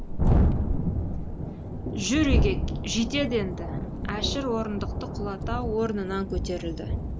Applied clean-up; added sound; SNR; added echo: none; Thunderstorm; -3 dB; none.